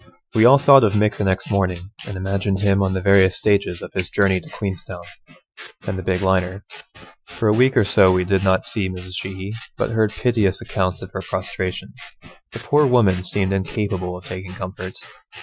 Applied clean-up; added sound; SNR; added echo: classical method Wiener filter.